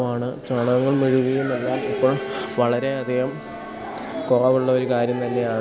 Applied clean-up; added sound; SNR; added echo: none; Bowed string instrument; 19 dB; none.